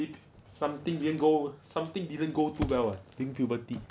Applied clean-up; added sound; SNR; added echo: none; none; none; none.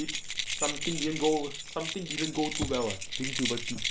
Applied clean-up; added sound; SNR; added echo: none; Keys jangling; 2 dB; none.